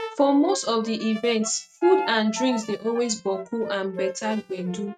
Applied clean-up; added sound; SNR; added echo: neural mask model RNNoise.